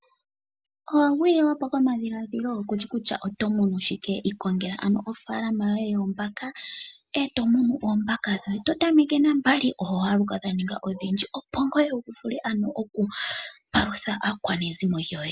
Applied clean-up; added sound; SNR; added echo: none; none; none; none.